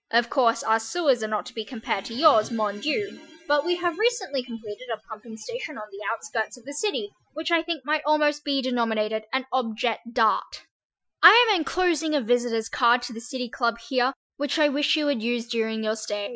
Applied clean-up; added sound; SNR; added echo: classical method Wiener filter.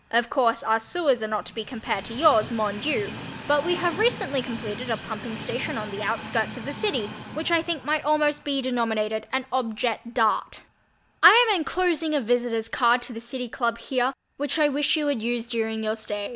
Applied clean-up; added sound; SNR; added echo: none; Train; 15 dB; none.